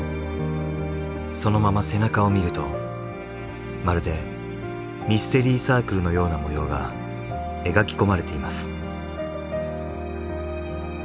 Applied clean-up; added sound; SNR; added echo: none; none; none; none.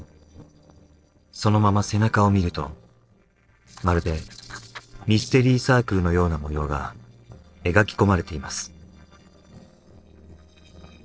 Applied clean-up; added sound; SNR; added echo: neural separator model SepFormer DNS4.